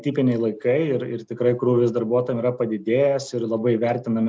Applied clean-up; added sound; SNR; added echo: none; none; none; none.